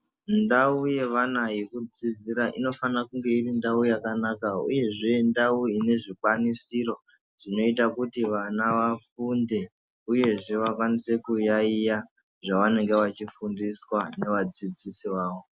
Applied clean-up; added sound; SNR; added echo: none; none; none; none.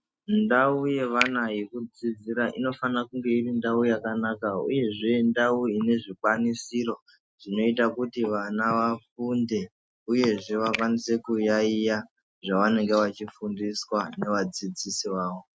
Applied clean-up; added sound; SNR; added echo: neural mask model RNNoise.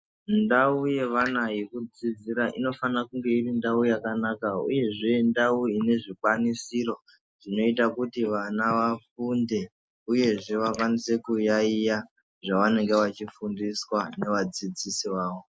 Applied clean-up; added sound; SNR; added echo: neural mask model Resemble Enhance denoiser.